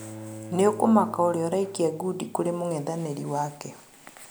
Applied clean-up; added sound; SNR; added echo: none; Bowed string instrument; 18 dB; none.